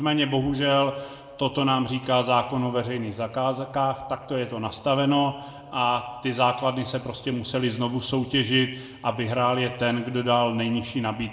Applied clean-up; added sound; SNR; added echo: none; none; none; reverberation time 1.0 s.